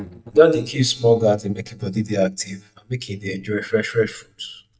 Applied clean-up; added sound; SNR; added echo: neural mask model DeepFilterNet 3.